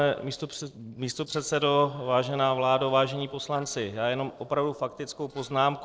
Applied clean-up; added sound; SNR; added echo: neural separator model SepFormer DNS4.